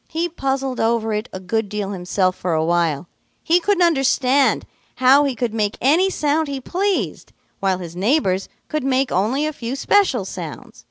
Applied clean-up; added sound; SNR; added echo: none; none; none; none.